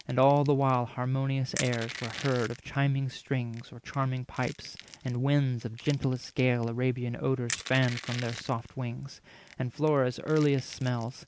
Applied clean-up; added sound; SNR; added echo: none; Crushing; 16 dB; none.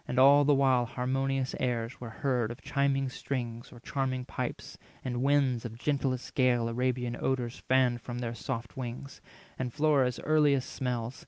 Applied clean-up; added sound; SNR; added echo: none; none; none; none.